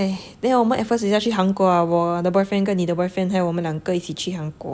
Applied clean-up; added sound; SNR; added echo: none; none; none; none.